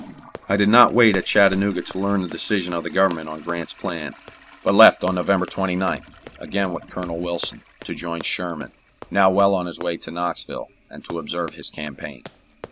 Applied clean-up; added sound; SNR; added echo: none; Toilet flush + Run; 19 dB; none.